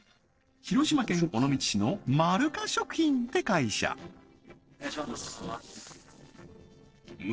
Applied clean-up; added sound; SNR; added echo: neural separator model SepFormer DNS4.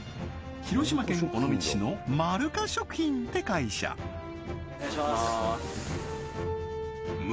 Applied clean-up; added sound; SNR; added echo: none; none; none; none.